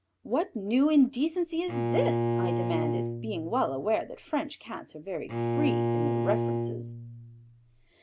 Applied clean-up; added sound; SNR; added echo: none; Bowed string instrument; 0 dB; none.